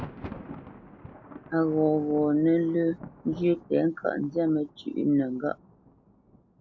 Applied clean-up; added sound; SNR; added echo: none; Thunder; 18 dB; none.